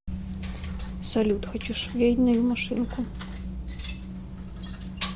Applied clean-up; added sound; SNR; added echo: none; none; none; none.